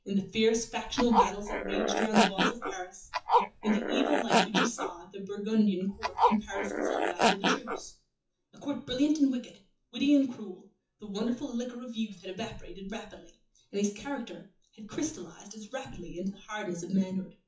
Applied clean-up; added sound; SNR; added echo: classical method WPE with log-MMSE.